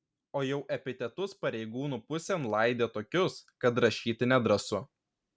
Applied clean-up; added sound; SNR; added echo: none; none; none; none.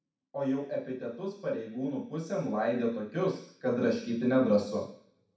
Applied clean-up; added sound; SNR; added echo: none; none; none; reverberation time 0.6 s.